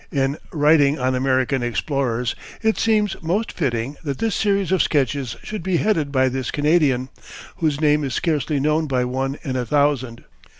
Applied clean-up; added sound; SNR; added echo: none; none; none; none.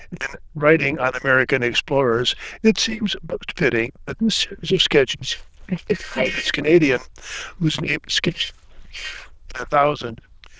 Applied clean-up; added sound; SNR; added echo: neural diffusion model UNIVERSE++.